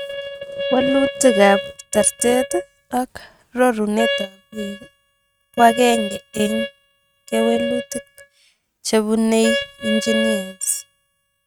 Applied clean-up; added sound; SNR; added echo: neural mask model RNNoise.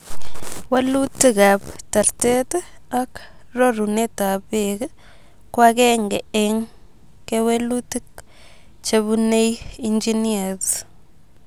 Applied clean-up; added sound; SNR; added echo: none; none; none; none.